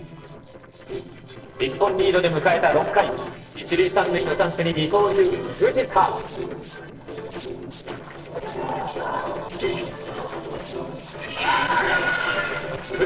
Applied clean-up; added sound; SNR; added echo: neural separator model SepFormer DNS4.